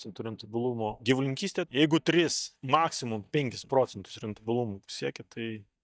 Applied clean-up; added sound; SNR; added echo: neural mask model DeepFilterNet 3.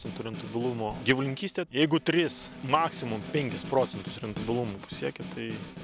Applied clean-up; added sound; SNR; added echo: none; Snare drum; 12 dB; none.